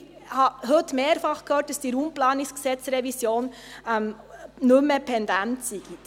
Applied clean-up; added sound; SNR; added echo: none; none; none; none.